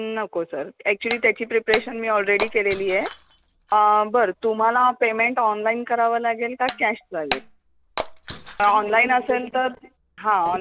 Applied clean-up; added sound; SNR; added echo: none; Shatter; 11 dB; none.